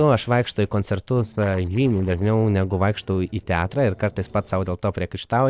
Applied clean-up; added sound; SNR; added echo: neural separator model SepFormer DNS4.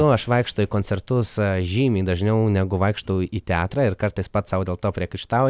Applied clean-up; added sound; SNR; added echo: none; none; none; none.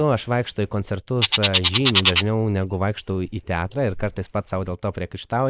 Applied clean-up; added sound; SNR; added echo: neural mask model Resemble Enhance denoiser.